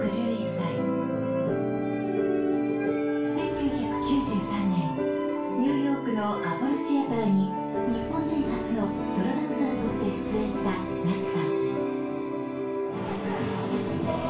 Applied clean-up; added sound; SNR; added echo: none; Accelerating, revving, vroom; 14 dB; reverberation time 0.3 s.